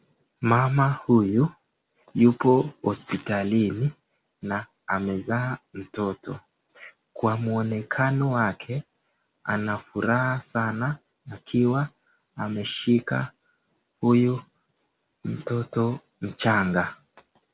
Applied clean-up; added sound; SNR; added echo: none; none; none; none.